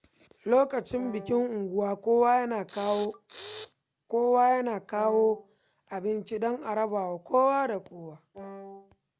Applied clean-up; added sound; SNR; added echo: none; Wind instrument, woodwind instrument; 16 dB; none.